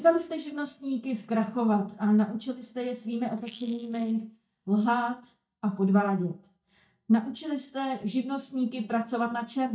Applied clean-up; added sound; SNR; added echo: neural mask model DeepFilterNet 3.